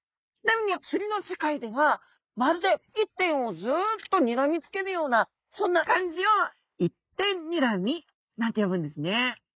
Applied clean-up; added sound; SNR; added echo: neural mask model Resemble Enhance denoiser.